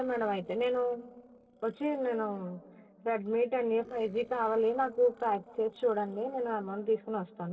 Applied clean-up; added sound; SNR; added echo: neural separator model SepFormer DNS4.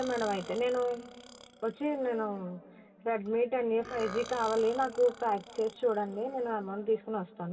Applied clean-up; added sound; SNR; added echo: none; Burping, eructation; 18 dB; reverberation time 2.3 s.